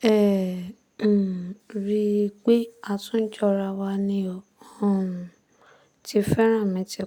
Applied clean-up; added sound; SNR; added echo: none; none; none; none.